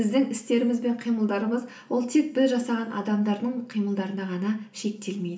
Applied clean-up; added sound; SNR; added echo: none; none; none; reverberation time 0.4 s.